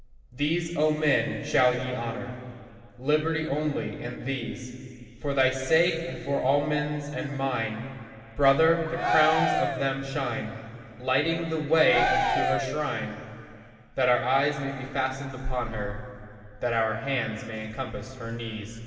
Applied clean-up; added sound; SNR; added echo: none; Cheering; 1 dB; reverberation time 2.5 s.